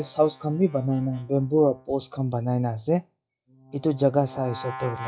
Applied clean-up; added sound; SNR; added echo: classical method log-MMSE.